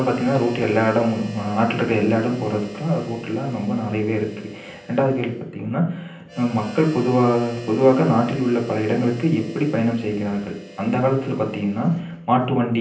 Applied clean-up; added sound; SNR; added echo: none; Harmonica; 19 dB; reverberation time 0.6 s.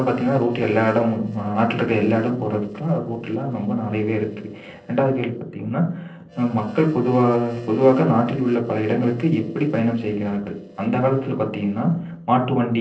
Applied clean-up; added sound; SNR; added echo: neural separator model SepFormer DNS4.